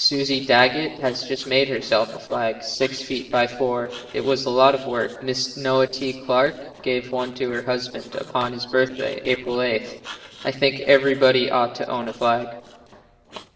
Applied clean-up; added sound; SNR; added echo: neural separator model SepFormer DNS4.